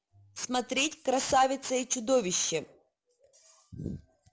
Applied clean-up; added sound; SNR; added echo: none; none; none; none.